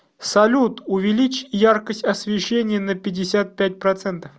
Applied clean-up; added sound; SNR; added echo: none; none; none; none.